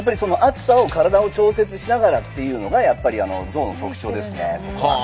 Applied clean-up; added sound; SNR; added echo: none; Tambourine; 10 dB; none.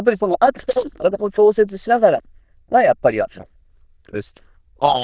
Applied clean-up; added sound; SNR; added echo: neural diffusion model UNIVERSE++.